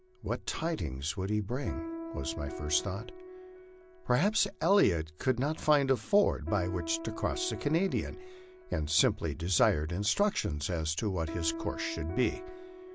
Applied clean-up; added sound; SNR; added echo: none; Piano; 13 dB; none.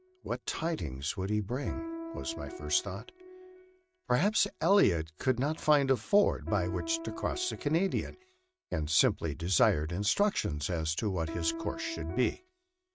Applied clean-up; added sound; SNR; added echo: neural mask model RNNoise.